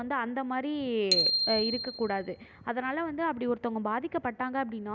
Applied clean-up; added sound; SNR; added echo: none; Bicycle bell; 2 dB; none.